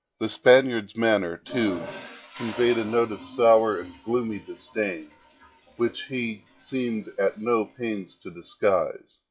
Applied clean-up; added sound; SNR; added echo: classical method log-MMSE.